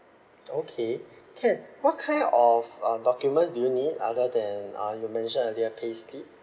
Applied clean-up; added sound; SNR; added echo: none; none; none; none.